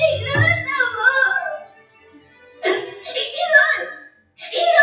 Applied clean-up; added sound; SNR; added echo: classical method WPE with log-MMSE.